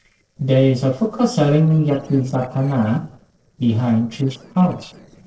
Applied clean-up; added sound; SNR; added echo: neural separator model SepFormer DNS4.